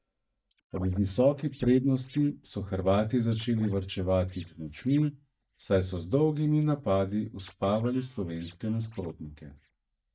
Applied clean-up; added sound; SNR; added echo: neural mask model DeepFilterNet 3.